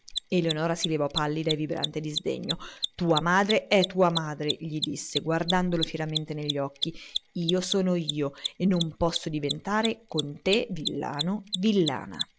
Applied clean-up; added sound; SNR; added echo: none; Mechanisms; 9 dB; none.